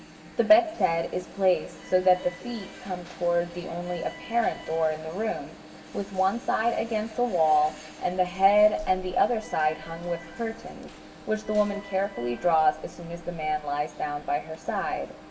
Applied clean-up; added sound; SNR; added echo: none; Alarm; 18 dB; reverberation time 1.8 s.